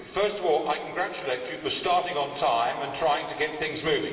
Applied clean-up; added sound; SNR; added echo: none; none; none; reverberation time 2.7 s.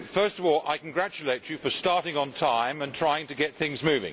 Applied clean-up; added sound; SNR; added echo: none; none; none; none.